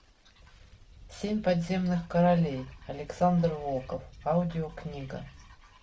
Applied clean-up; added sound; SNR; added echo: none; Wind; 20 dB; none.